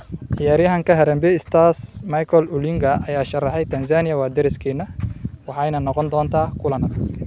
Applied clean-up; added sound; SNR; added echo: none; none; none; none.